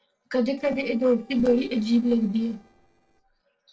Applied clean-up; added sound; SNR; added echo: neural separator model SepFormer DNS4.